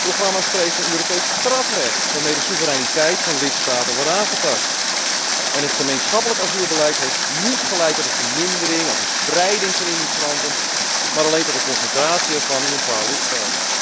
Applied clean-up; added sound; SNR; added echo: none; Water; -3 dB; none.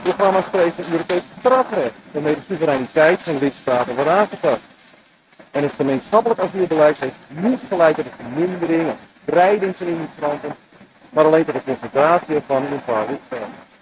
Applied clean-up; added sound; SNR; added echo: neural mask model RNNoise.